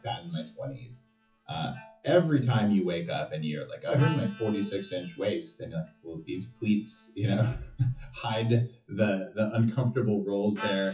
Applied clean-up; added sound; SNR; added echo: classical method WPE with log-MMSE.